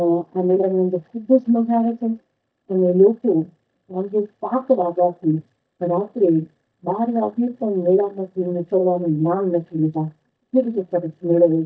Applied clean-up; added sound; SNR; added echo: neural mask model DeepFilterNet 3.